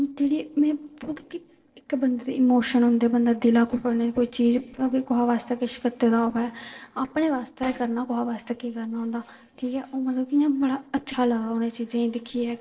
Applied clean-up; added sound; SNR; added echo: neural separator model SepFormer DNS4.